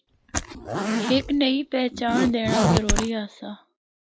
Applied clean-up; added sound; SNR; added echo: none; Zipper (clothing); 0 dB; none.